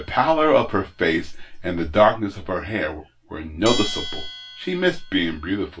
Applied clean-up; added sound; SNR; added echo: none; Bell; 16 dB; reverberation time 0.2 s.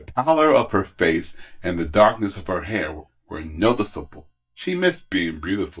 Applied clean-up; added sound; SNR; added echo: neural mask model DeepFilterNet 3.